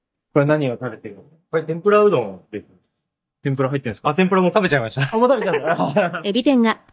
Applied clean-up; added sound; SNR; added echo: neural mask model DeepFilterNet 3.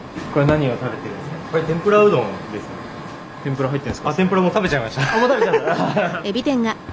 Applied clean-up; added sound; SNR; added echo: none; Drawer open or close; 19 dB; none.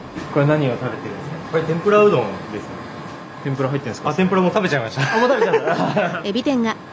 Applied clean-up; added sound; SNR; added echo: none; none; none; none.